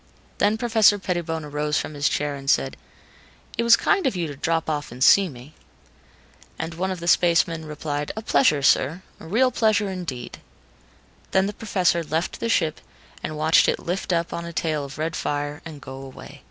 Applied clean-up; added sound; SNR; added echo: none; none; none; none.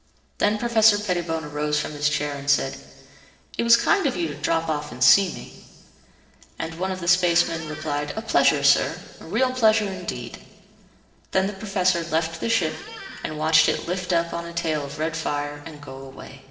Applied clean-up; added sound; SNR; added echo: neural separator model SepFormer DNS4.